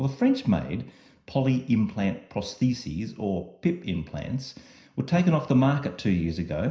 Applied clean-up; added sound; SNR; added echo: none; none; none; reverberation time 0.5 s.